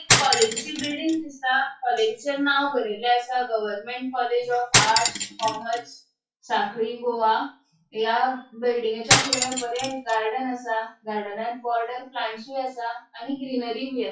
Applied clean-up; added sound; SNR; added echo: classical method WPE with log-MMSE.